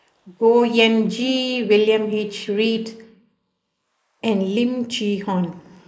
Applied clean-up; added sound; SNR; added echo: neural mask model Resemble Enhance denoiser.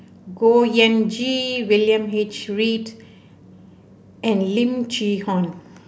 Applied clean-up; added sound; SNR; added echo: none; none; none; none.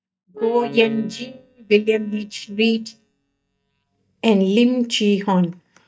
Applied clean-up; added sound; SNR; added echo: neural mask model DeepFilterNet 3.